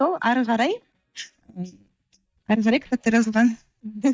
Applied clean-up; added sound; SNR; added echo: neural mask model DeepFilterNet 3.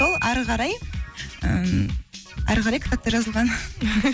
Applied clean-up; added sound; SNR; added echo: none; Piano; 12 dB; none.